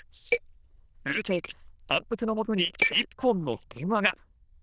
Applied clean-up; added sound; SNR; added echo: neural diffusion model UNIVERSE++.